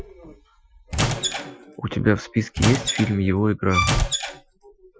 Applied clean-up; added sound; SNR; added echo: classical method Wiener filter.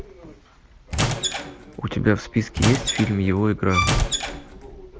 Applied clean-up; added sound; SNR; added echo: none; Bowed string instrument + Squeak / Wood; 2 dB; none.